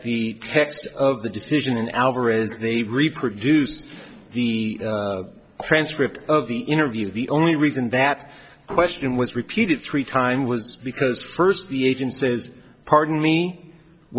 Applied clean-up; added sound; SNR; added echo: neural separator model SepFormer DNS4.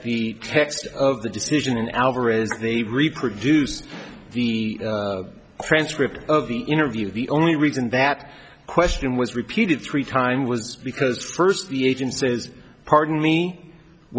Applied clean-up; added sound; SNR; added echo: none; none; none; none.